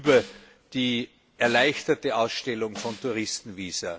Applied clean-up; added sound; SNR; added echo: none; Snare drum; 19 dB; none.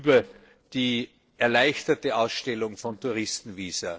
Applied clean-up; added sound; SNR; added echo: neural separator model SepFormer DNS4.